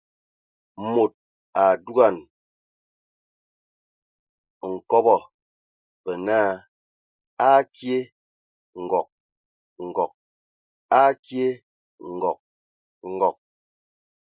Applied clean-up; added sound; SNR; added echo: neural mask model Resemble Enhance denoiser.